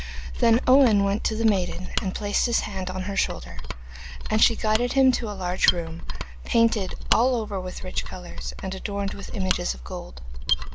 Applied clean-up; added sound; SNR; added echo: none; Mechanisms; 3 dB; none.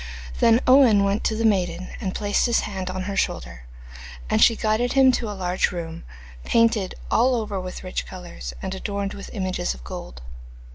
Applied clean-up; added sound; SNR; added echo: none; none; none; none.